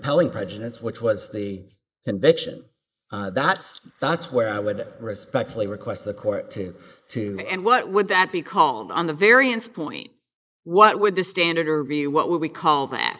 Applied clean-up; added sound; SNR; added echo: neural mask model Resemble Enhance denoiser.